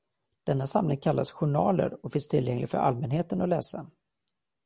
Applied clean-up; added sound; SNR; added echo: none; none; none; none.